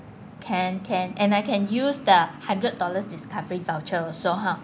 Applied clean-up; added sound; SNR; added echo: none; none; none; none.